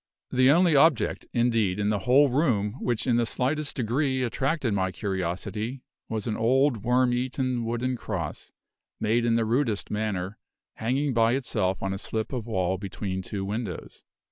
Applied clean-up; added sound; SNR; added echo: none; none; none; none.